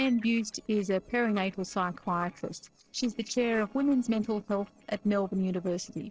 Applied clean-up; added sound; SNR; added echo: neural separator model SepFormer DNS4.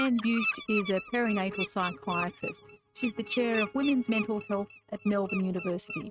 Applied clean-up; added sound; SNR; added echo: neural mask model RNNoise.